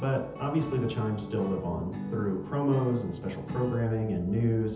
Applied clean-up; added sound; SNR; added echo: none; Acoustic guitar / Strum; 14 dB; reverberation time 0.8 s.